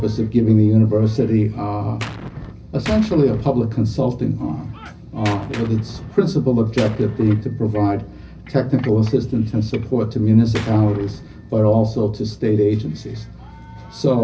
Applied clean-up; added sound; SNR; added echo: none; Gunshot, gunfire; 19 dB; reverberation time 0.4 s.